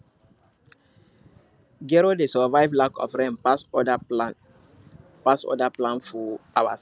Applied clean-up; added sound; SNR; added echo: none; none; none; none.